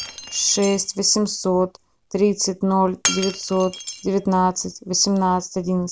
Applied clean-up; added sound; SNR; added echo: none; Shatter; 12 dB; none.